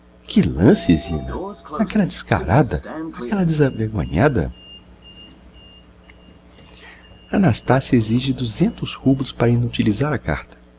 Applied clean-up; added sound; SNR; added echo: none; Sliding door; 18 dB; none.